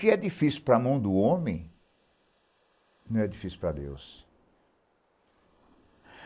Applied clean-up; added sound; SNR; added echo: neural mask model Resemble Enhance denoiser.